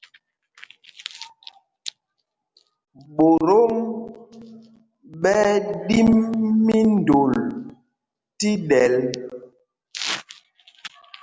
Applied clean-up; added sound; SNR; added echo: none; none; none; none.